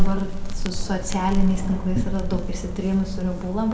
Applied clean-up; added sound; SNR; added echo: none; Crackle; -1 dB; none.